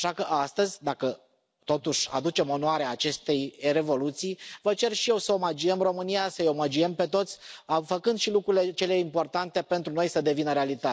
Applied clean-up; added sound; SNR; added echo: none; none; none; none.